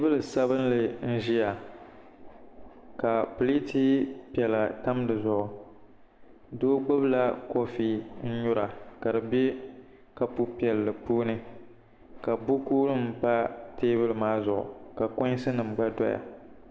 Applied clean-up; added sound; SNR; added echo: none; none; none; reverberation time 1.2 s.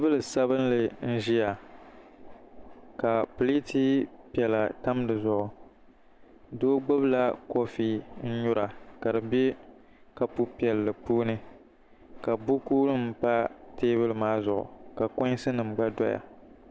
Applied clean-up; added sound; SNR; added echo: none; none; none; none.